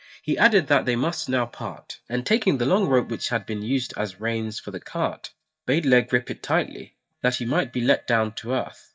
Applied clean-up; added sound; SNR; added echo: neural mask model DeepFilterNet 3.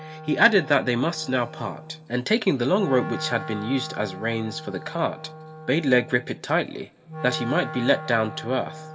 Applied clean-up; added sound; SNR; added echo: none; Wind instrument, woodwind instrument; 13 dB; reverberation time 0.3 s.